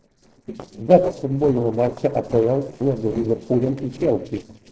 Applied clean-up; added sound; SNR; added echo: neural separator model SepFormer DNS4.